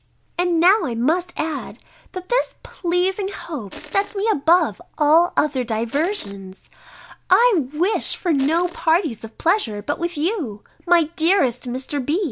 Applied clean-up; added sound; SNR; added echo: none; Crushing; 16 dB; none.